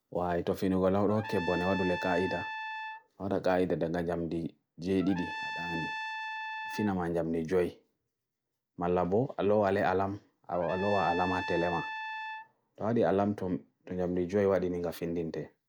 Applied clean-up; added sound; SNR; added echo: none; Trumpet; 8 dB; none.